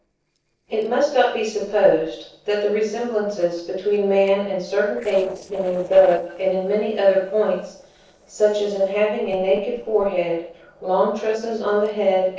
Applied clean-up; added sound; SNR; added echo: neural separator model SepFormer DNS4.